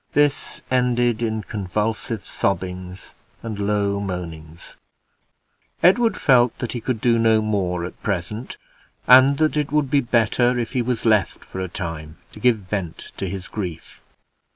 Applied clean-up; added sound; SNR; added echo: none; none; none; none.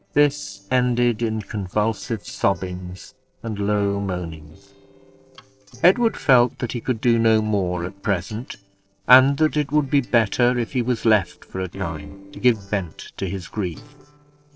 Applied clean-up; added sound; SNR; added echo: neural separator model SepFormer DNS4.